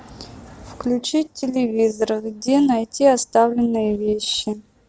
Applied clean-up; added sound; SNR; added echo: none; none; none; none.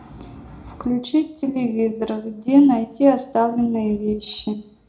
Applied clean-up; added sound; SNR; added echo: none; none; none; reverberation time 0.3 s.